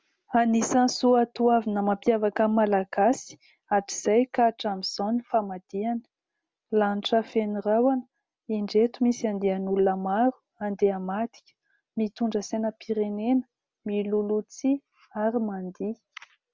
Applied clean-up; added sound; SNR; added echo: none; none; none; none.